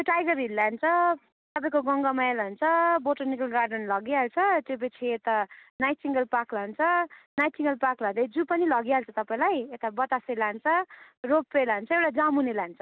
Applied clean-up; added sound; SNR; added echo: none; none; none; none.